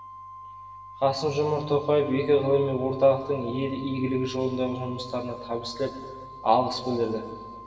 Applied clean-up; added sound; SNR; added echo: none; Organ; 16 dB; reverberation time 1.9 s.